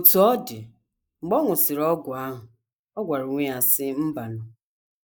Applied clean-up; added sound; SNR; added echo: neural mask model Resemble Enhance denoiser.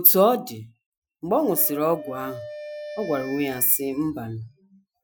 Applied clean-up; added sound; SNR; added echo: classical method Wiener filter.